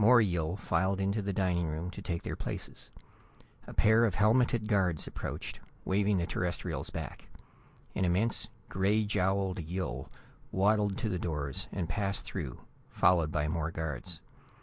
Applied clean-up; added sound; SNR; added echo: none; none; none; none.